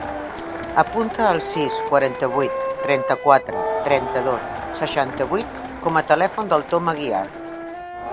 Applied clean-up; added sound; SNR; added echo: none; Crowd + Wind instrument, woodwind instrument; 6 dB; none.